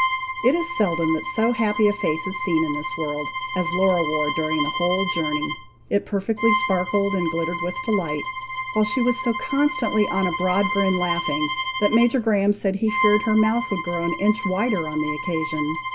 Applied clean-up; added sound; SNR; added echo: none; Bowed string instrument; 5 dB; none.